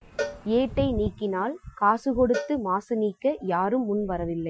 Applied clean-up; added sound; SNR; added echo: classical method Wiener filter.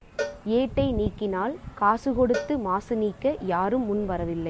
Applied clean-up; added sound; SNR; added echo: none; Cowbell; 13 dB; none.